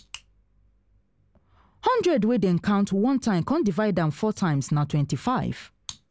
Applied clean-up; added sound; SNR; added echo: none; none; none; none.